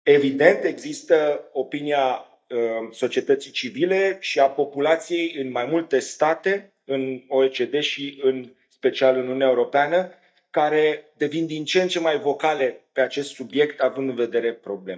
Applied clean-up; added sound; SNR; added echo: neural mask model DeepFilterNet 3.